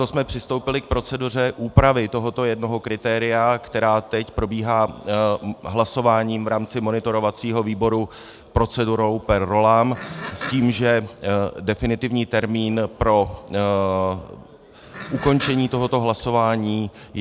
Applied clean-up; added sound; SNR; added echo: none; Livestock, farm animals, working animals; 12 dB; none.